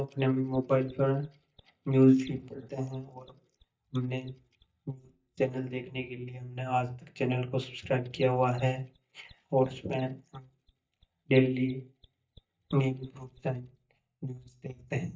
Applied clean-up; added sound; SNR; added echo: neural mask model DeepFilterNet 3.